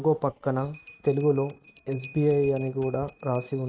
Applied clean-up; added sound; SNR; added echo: neural mask model RNNoise.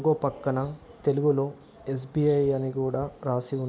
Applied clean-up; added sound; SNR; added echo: none; none; none; none.